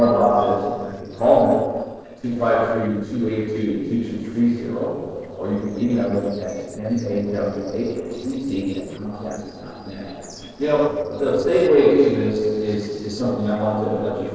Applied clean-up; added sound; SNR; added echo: neural separator model SepFormer DNS4.